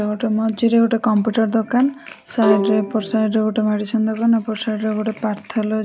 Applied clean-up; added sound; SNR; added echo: none; Bowed string instrument; 8 dB; none.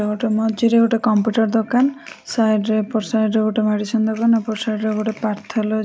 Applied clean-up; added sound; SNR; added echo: none; none; none; none.